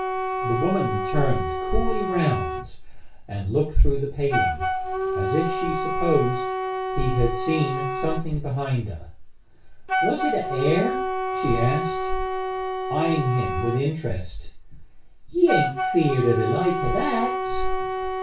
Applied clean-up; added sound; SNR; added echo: none; Wind instrument, woodwind instrument; 3 dB; reverberation time 0.3 s.